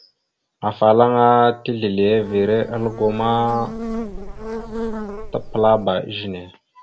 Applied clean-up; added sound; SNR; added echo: none; Buzz; 10 dB; none.